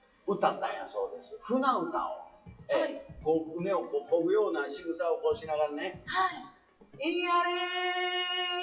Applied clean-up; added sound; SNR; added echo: classical method WPE with log-MMSE.